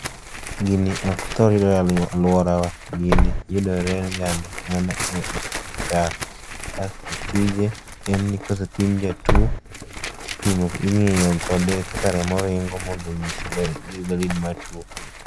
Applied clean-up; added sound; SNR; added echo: none; Tearing; 4 dB; none.